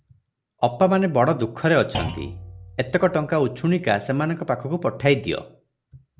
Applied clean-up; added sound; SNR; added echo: none; Thump, thud; 14 dB; none.